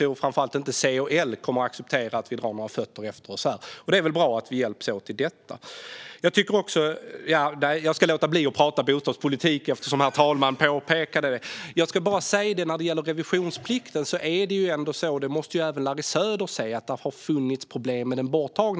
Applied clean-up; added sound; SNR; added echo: none; none; none; none.